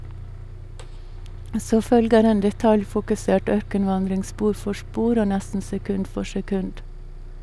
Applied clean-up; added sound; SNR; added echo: none; Bus; 12 dB; none.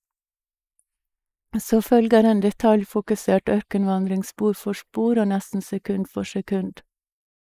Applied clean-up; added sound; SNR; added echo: neural mask model Resemble Enhance denoiser.